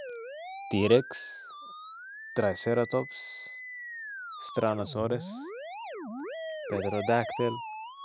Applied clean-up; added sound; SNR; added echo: none; Musical instrument; 8 dB; none.